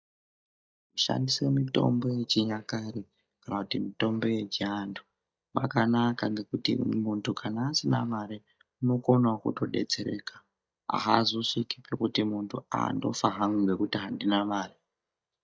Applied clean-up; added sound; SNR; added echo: neural mask model DeepFilterNet 3.